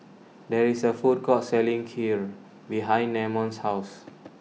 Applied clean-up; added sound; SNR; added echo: none; none; none; none.